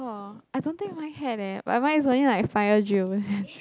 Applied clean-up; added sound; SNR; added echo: none; none; none; none.